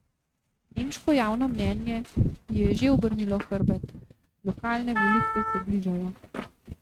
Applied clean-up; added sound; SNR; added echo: neural mask model RNNoise.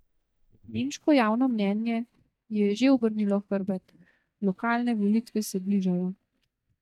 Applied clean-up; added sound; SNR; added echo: neural mask model DeepFilterNet 3.